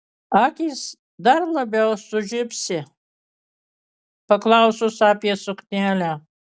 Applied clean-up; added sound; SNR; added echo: none; none; none; none.